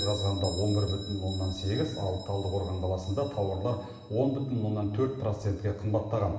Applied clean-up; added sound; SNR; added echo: none; Bell; 15 dB; reverberation time 1.2 s.